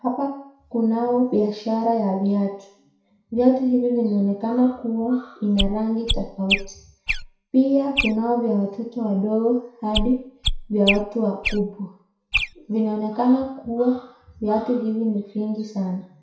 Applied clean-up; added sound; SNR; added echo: none; Chirp, tweet; 5 dB; reverberation time 0.6 s.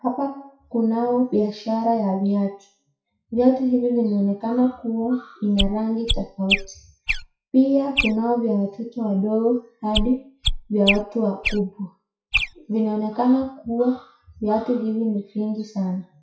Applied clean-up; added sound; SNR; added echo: classical method WPE with log-MMSE.